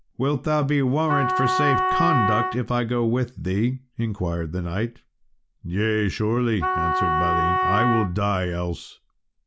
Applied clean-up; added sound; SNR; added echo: none; Wind instrument, woodwind instrument; 0 dB; none.